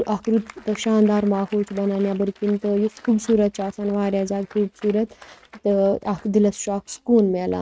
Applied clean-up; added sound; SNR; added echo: neural mask model RNNoise.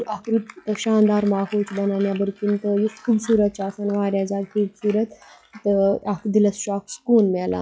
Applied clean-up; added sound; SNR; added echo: classical method log-MMSE.